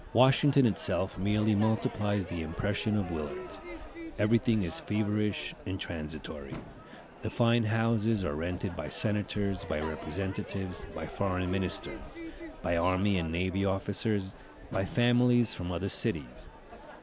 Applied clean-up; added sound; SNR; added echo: none; Crowd / Fireworks; 14 dB; none.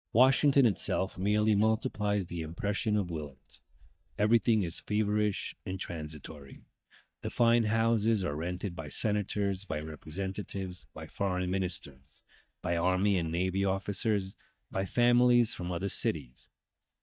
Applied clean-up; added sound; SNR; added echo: neural mask model DeepFilterNet 3.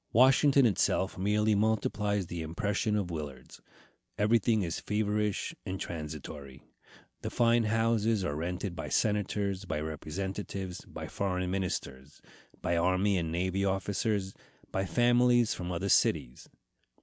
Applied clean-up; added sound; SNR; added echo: none; none; none; none.